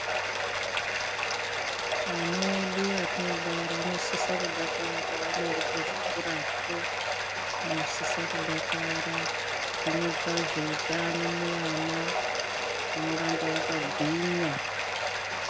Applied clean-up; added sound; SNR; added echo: none; Bathtub (filling or washing); -5 dB; none.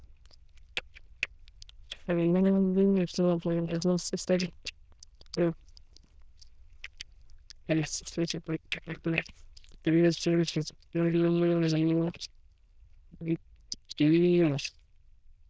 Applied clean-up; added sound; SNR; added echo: neural diffusion model UNIVERSE++.